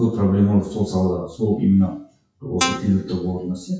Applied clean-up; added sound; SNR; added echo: classical method WPE with log-MMSE.